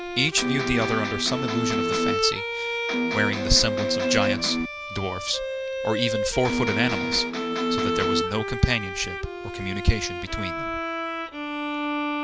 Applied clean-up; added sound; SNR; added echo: none; Bowed string instrument + Electric guitar; 0 dB; none.